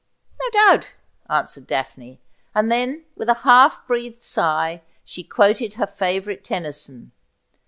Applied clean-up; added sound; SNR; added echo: none; none; none; none.